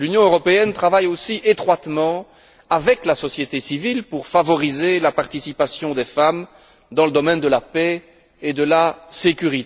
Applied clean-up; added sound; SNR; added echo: none; none; none; none.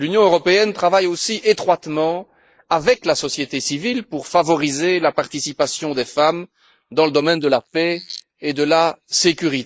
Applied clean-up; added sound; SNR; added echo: neural mask model Resemble Enhance denoiser.